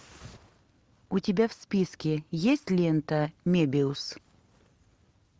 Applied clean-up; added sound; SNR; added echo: none; none; none; none.